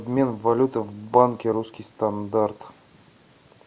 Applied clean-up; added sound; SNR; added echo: none; none; none; none.